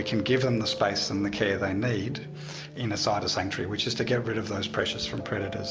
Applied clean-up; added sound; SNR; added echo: none; Piano; 11 dB; none.